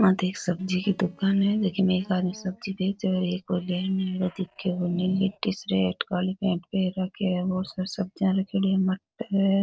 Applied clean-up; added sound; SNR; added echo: neural separator model SepFormer DNS4.